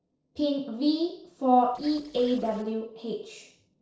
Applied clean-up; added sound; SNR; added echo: neural separator model SepFormer DNS4.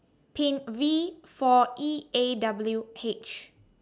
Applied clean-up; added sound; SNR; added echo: none; none; none; none.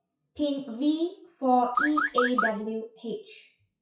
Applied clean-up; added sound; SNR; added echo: classical method WPE with log-MMSE.